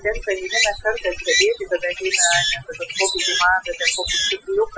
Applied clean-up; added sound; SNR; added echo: classical method Wiener filter.